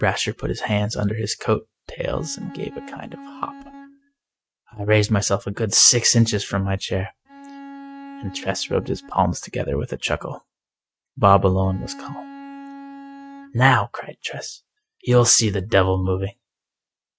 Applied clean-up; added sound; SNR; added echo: neural mask model RNNoise.